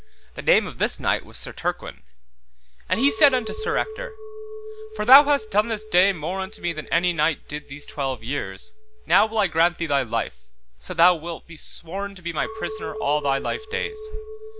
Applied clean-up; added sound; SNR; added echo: none; Chink, clink; 14 dB; none.